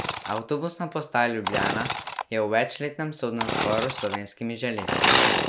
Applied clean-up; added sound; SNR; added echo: none; Sawing / Engine; -2 dB; none.